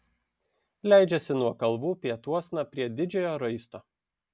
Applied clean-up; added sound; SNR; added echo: none; none; none; none.